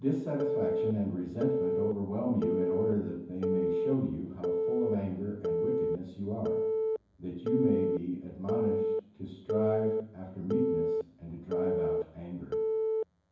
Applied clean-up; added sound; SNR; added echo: none; Telephone; -2 dB; reverberation time 0.9 s.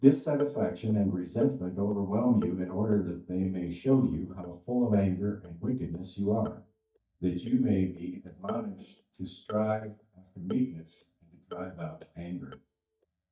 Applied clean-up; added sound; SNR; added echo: neural mask model DeepFilterNet 3.